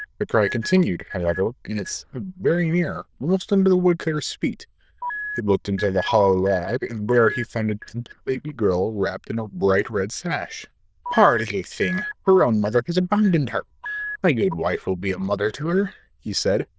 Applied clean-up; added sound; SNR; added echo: neural diffusion model UNIVERSE++.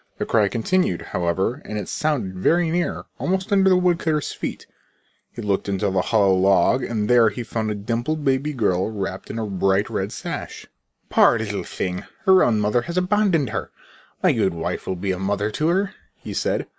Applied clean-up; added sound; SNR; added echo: neural mask model Resemble Enhance denoiser.